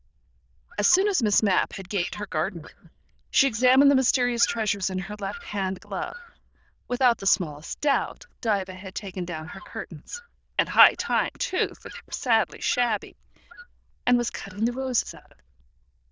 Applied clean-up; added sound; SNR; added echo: neural diffusion model UNIVERSE++.